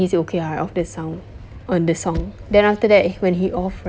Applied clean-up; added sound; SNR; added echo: none; none; none; none.